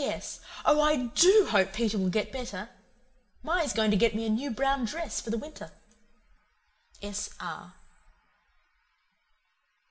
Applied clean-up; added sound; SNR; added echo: none; none; none; reverberation time 0.6 s.